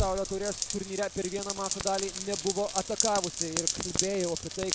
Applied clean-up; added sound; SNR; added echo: none; Rain; 1 dB; none.